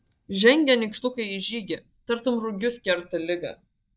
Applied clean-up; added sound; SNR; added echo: neural mask model DeepFilterNet 3.